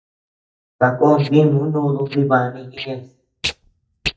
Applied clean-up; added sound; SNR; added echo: neural mask model DeepFilterNet 3.